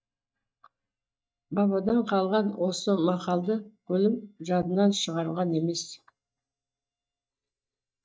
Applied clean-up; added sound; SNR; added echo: neural mask model DeepFilterNet 3.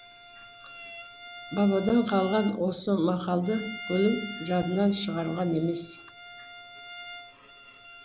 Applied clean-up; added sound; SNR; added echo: none; Bowed string instrument; 15 dB; none.